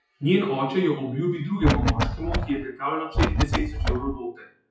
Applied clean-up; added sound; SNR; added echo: classical method WPE with log-MMSE.